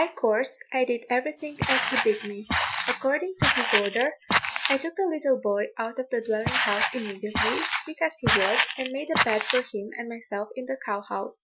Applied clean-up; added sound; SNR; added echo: classical method Wiener filter.